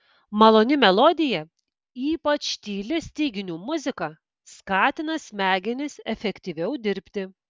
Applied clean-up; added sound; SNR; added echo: none; none; none; none.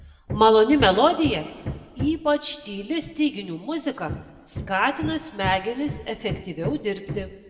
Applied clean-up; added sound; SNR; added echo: none; Hammer; 12 dB; reverberation time 1.3 s.